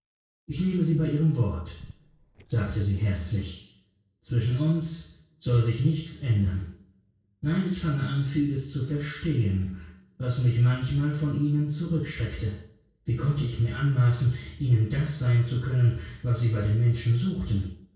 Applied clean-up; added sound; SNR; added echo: neural separator model SepFormer DNS4.